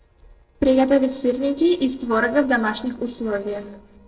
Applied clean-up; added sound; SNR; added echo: neural separator model SepFormer DNS4.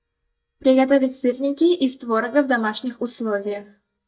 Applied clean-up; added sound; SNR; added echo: neural mask model DeepFilterNet 3.